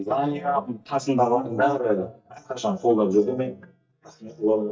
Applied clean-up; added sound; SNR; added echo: neural mask model DeepFilterNet 3.